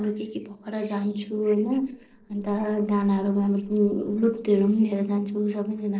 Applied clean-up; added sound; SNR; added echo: neural separator model SepFormer DNS4.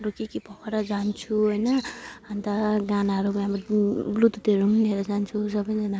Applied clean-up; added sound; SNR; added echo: none; none; none; none.